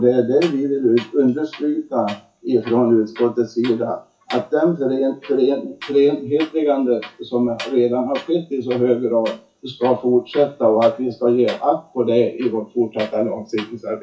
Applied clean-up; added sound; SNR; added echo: classical method WPE with log-MMSE.